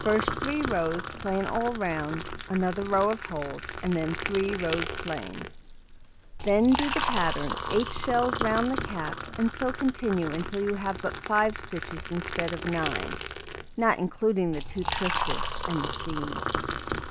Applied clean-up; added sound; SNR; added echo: none; Liquid; 4 dB; none.